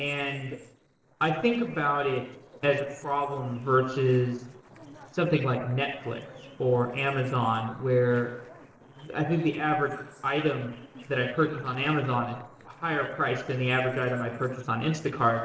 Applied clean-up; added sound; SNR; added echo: neural separator model SepFormer DNS4.